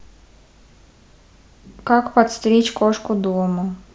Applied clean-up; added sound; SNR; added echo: none; none; none; none.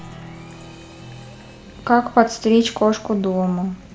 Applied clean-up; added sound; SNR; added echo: none; Applause; 20 dB; none.